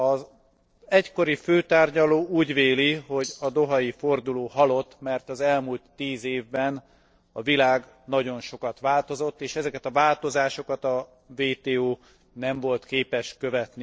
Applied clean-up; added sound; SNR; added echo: neural separator model SepFormer DNS4.